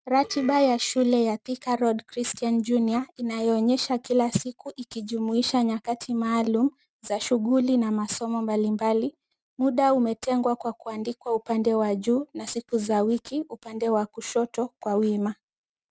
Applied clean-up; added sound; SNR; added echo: neural mask model RNNoise.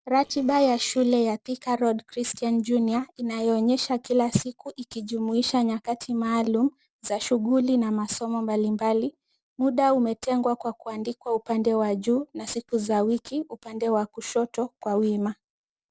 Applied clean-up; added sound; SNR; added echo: neural separator model SepFormer DNS4.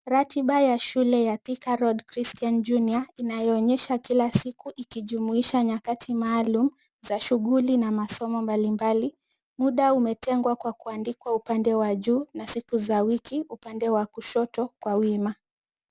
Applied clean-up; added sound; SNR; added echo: none; none; none; none.